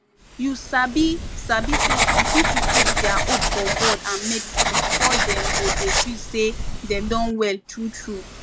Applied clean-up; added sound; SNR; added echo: none; Writing; -3 dB; none.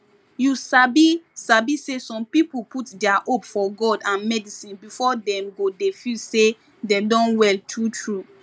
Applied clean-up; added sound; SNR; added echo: none; none; none; none.